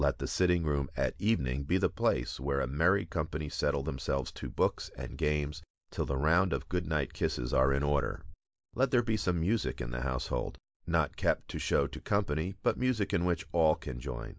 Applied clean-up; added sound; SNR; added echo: neural mask model Resemble Enhance denoiser.